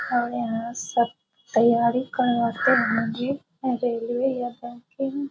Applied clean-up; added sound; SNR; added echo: none; none; none; none.